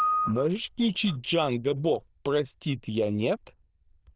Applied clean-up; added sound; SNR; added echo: neural diffusion model UNIVERSE++.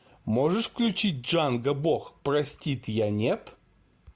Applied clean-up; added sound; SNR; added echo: none; none; none; none.